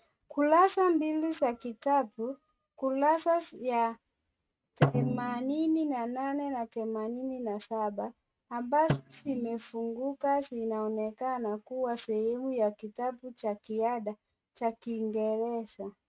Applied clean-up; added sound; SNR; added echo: neural mask model RNNoise.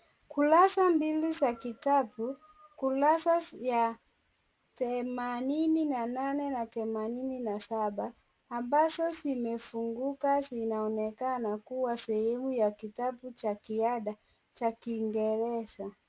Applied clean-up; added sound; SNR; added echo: none; none; none; none.